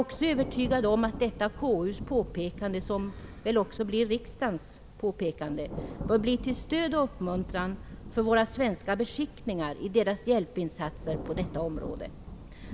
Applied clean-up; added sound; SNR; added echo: none; Thunder; 11 dB; none.